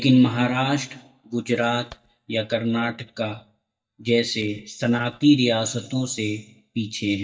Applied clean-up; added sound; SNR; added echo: neural mask model DeepFilterNet 3.